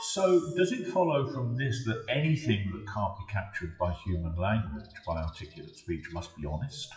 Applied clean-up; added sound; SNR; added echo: classical method WPE with log-MMSE.